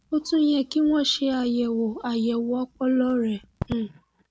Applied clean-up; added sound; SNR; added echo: none; Crackle; 19 dB; none.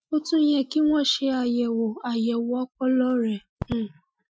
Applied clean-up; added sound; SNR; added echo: classical method Wiener filter.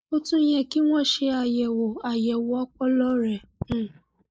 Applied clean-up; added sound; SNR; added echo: neural mask model Resemble Enhance denoiser.